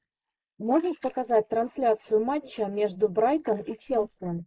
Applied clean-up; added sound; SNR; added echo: neural mask model Resemble Enhance denoiser.